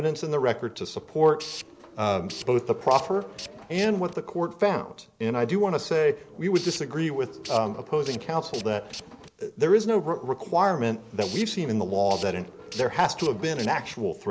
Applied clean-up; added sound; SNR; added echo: none; Tools; 16 dB; none.